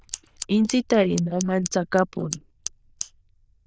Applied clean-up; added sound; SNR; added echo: neural diffusion model UNIVERSE++.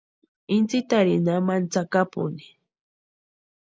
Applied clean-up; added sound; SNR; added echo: none; none; none; none.